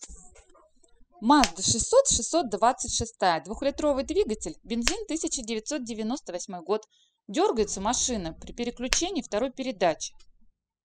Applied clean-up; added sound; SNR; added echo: classical method spectral subtraction.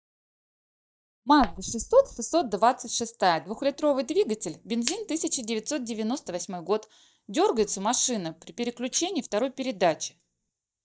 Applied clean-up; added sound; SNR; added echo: neural mask model DeepFilterNet 3.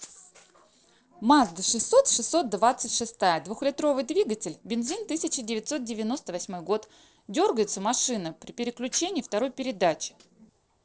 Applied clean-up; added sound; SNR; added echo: neural separator model SepFormer DNS4.